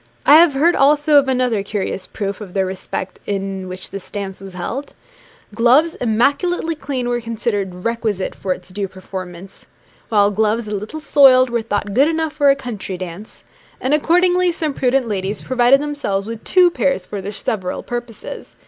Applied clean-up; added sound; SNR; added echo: none; none; none; none.